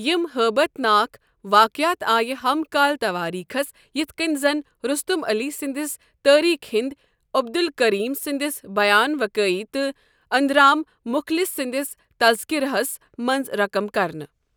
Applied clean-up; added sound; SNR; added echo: none; none; none; none.